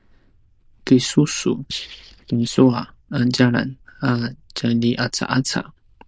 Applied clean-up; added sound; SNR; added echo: neural diffusion model UNIVERSE++.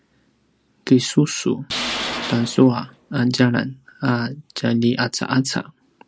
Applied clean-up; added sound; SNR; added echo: none; Tools; 8 dB; none.